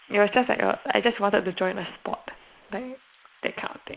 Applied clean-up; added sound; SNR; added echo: neural mask model Resemble Enhance denoiser.